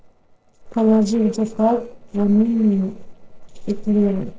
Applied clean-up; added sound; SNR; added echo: neural separator model SepFormer DNS4.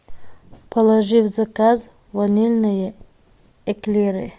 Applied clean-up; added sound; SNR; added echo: none; none; none; none.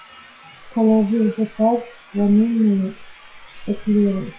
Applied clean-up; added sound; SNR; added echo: classical method WPE with log-MMSE.